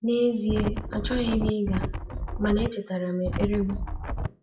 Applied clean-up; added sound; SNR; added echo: classical method WPE with log-MMSE.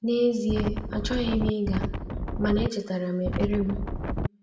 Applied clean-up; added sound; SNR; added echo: none; Wind; 1 dB; reverberation time 0.6 s.